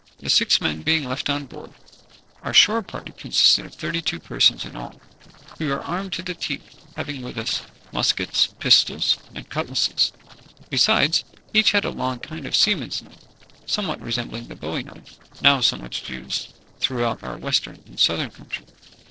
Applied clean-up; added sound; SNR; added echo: neural separator model SepFormer DNS4.